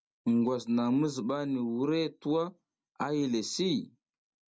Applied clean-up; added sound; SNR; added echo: none; none; none; none.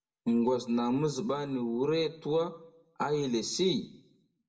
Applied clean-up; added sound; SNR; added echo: none; none; none; reverberation time 0.5 s.